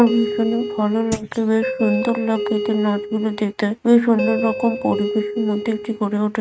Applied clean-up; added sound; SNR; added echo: neural mask model RNNoise.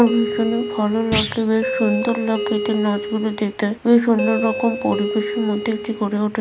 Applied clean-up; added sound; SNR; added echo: none; Doorbell + Thump, thud; 6 dB; none.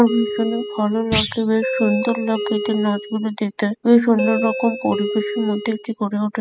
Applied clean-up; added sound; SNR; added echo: classical method spectral subtraction.